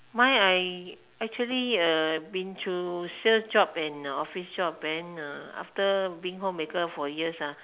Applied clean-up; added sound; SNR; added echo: none; none; none; none.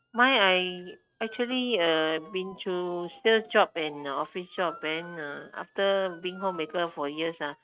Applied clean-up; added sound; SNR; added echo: neural mask model RNNoise.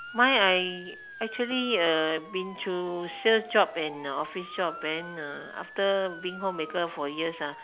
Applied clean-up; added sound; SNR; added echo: none; Motor vehicle (road) / Siren; 15 dB; none.